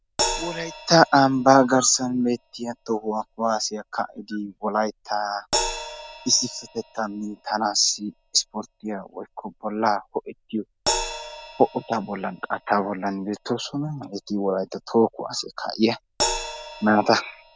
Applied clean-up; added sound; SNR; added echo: none; Crash cymbal; 10 dB; none.